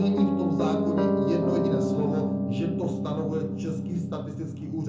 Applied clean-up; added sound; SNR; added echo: none; Piano; -3 dB; reverberation time 0.5 s.